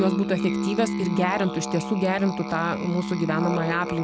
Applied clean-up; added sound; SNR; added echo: none; Musical instrument; 4 dB; none.